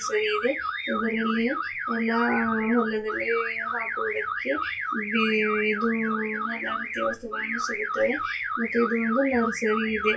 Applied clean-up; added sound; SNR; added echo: classical method WPE with log-MMSE.